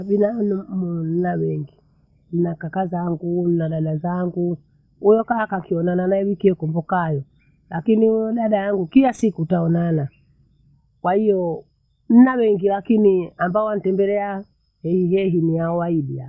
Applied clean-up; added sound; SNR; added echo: none; none; none; none.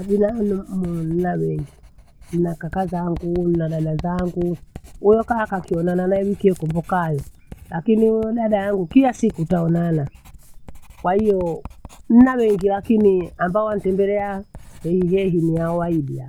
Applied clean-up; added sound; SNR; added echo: none; Writing; 18 dB; none.